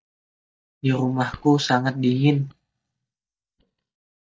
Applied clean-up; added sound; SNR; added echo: neural mask model DeepFilterNet 3.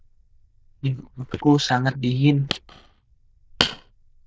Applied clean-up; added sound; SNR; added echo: neural diffusion model UNIVERSE++.